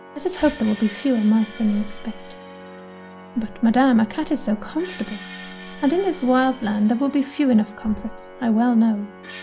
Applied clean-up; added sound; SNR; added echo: none; Organ + Screech; 17 dB; none.